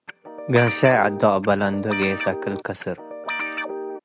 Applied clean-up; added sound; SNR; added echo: none; Guitar; 8 dB; none.